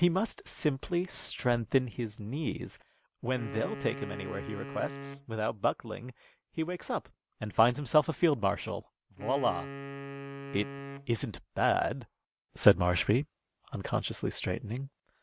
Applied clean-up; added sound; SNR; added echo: none; Wind instrument, woodwind instrument; 12 dB; none.